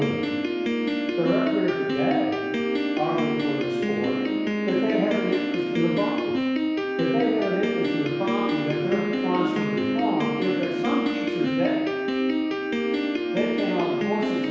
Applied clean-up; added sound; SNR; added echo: none; Piano; -4 dB; reverberation time 1.1 s.